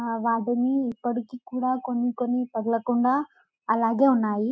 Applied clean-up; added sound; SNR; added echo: none; none; none; none.